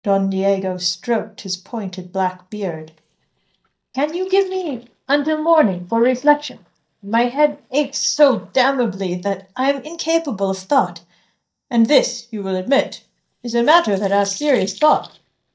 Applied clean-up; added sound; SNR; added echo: neural mask model DeepFilterNet 3.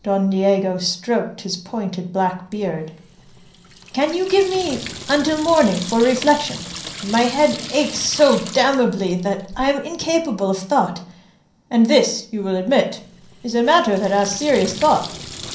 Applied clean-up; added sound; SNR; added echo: none; Sink (filling or washing) / Water tap, faucet; 16 dB; reverberation time 0.6 s.